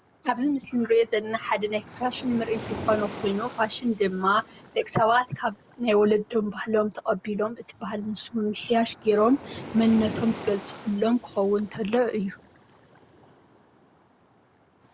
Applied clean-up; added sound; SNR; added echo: none; Waves, surf; 16 dB; none.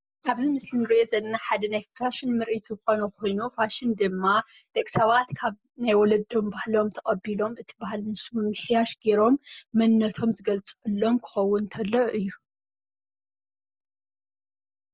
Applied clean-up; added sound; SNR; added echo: none; none; none; none.